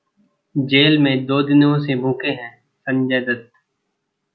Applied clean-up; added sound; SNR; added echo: none; none; none; none.